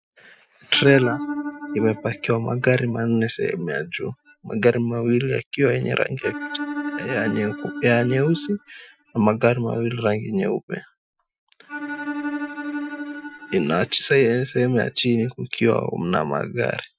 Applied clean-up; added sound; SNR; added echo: classical method Wiener filter.